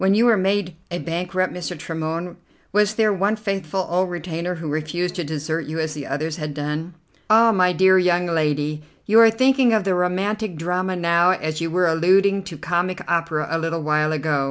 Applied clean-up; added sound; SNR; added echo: none; none; none; none.